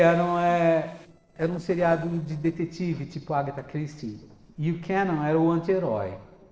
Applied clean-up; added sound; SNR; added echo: neural separator model SepFormer DNS4.